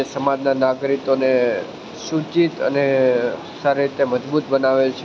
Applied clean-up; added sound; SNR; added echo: none; none; none; none.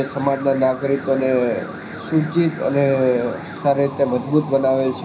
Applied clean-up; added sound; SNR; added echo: none; Alarm; 18 dB; reverberation time 0.4 s.